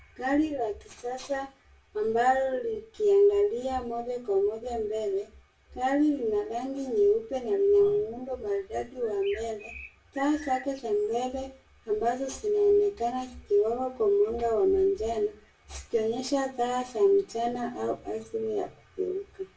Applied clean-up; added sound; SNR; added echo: none; Bird; 19 dB; reverberation time 0.3 s.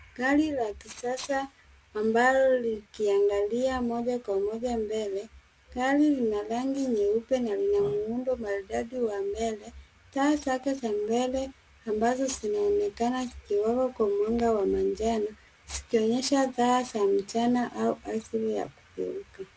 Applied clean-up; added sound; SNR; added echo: none; none; none; none.